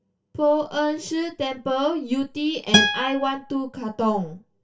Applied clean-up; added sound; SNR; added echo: none; Acoustic guitar; 0 dB; reverberation time 0.2 s.